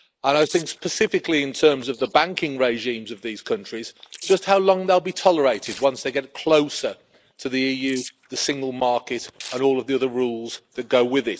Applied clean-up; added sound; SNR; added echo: neural mask model Resemble Enhance denoiser.